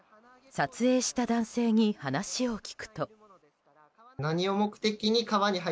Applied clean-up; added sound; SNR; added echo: none; none; none; none.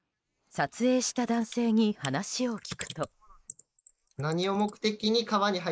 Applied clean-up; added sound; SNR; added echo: neural mask model Resemble Enhance denoiser.